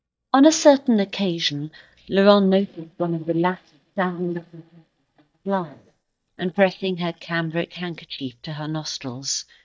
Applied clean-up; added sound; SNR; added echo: neural mask model DeepFilterNet 3.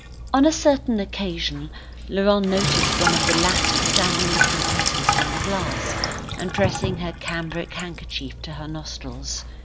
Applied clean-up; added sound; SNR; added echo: none; Sink (filling or washing); 0 dB; none.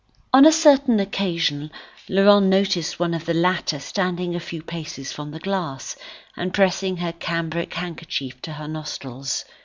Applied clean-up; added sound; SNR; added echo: none; none; none; none.